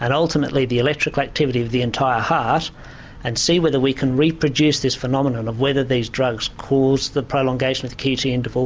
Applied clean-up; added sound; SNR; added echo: none; none; none; none.